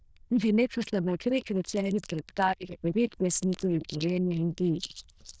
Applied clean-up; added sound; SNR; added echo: neural diffusion model UNIVERSE++.